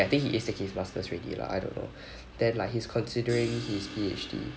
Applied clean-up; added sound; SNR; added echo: none; Crash cymbal; 15 dB; none.